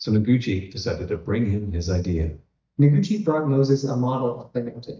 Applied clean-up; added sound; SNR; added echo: neural mask model DeepFilterNet 3.